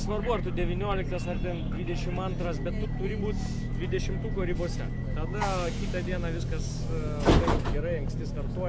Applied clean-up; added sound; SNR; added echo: none; Train; 5 dB; none.